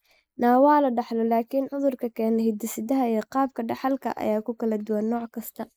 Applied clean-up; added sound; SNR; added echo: neural mask model Resemble Enhance denoiser.